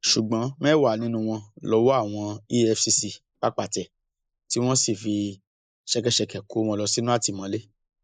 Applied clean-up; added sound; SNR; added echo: neural mask model Resemble Enhance denoiser.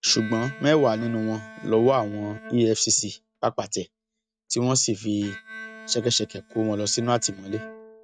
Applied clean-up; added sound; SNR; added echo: neural mask model RNNoise.